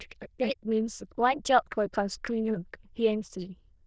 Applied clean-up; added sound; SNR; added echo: neural diffusion model UNIVERSE++.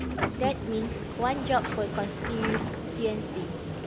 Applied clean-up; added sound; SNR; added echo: none; Subway, metro, underground; 1 dB; none.